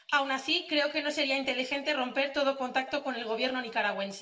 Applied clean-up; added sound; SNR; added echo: none; none; none; reverberation time 0.6 s.